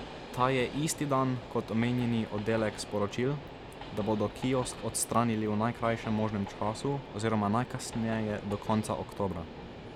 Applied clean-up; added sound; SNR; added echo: none; Train; 12 dB; none.